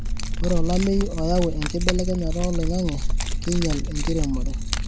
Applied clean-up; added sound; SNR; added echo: none; Keys jangling; -2 dB; none.